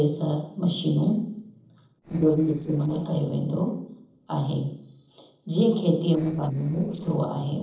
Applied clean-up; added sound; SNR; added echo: neural separator model SepFormer DNS4.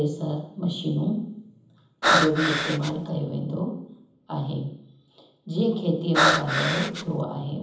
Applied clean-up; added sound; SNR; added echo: none; Breathing; -4 dB; reverberation time 0.8 s.